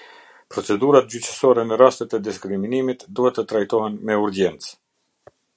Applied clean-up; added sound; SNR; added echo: none; none; none; none.